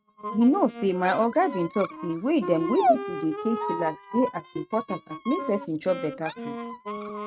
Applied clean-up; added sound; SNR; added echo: neural mask model RNNoise.